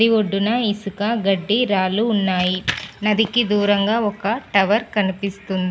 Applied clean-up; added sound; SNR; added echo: none; none; none; none.